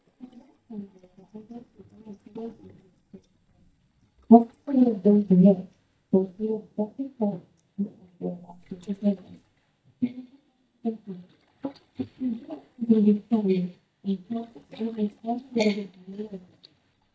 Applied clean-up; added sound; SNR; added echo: neural mask model DeepFilterNet 3.